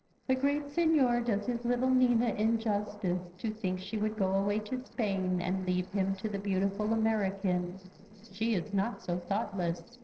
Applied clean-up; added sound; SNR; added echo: neural separator model SepFormer DNS4.